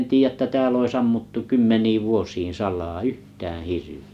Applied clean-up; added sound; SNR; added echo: none; none; none; none.